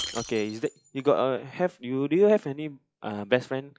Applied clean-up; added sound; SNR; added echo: classical method log-MMSE.